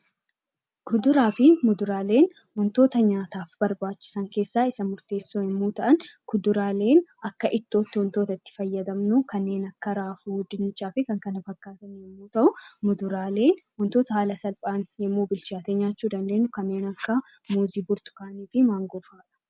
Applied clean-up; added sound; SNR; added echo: none; none; none; none.